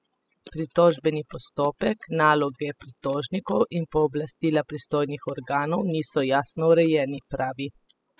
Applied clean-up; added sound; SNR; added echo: classical method spectral subtraction.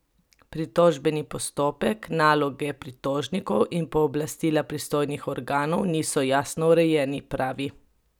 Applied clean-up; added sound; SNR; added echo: none; none; none; none.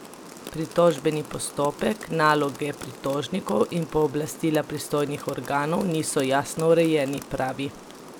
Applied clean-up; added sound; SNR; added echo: none; Rain; 16 dB; none.